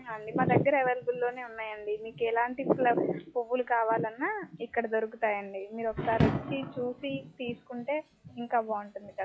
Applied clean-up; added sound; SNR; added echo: classical method log-MMSE.